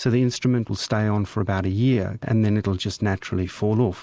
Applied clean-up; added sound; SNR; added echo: none; none; none; none.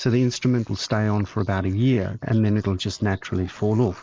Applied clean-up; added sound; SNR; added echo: neural mask model Resemble Enhance denoiser.